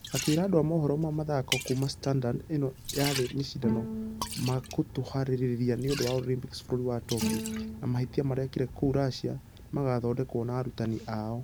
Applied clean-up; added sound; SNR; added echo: none; Liquid + Bowed string instrument; 9 dB; none.